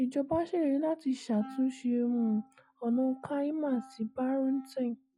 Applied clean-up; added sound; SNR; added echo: classical method log-MMSE.